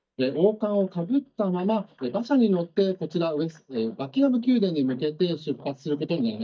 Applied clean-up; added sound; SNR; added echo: neural mask model DeepFilterNet 3.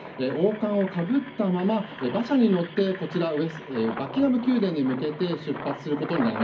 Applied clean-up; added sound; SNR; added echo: none; Engine; 14 dB; reverberation time 0.4 s.